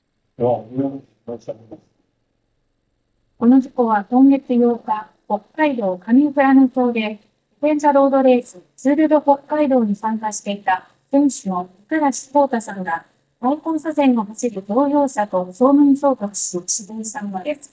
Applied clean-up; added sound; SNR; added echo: neural mask model DeepFilterNet 3.